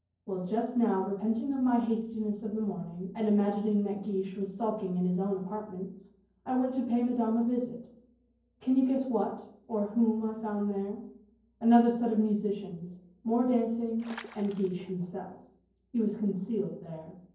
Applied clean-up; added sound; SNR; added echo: neural separator model SepFormer DNS4.